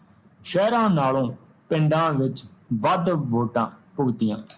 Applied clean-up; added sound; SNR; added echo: none; none; none; none.